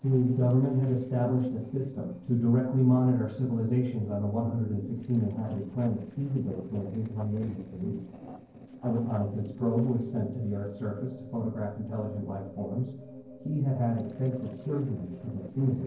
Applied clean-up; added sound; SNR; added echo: neural separator model SepFormer DNS4.